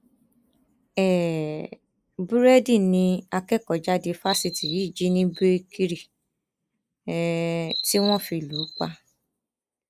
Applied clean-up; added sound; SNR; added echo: neural mask model Resemble Enhance denoiser.